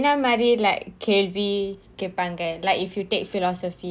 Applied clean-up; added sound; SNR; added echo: none; none; none; none.